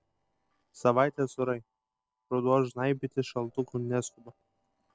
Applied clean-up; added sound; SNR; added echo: neural separator model SepFormer DNS4.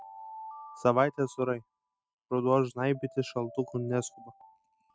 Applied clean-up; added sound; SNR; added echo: neural mask model RNNoise.